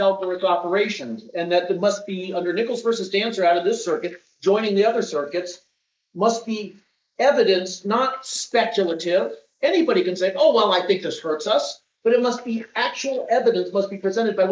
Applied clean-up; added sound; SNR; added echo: neural mask model Resemble Enhance denoiser.